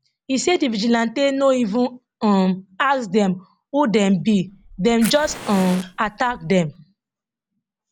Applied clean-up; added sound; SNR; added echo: none; Fire; 15 dB; none.